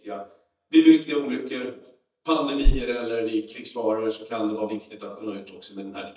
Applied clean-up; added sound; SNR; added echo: neural mask model DeepFilterNet 3.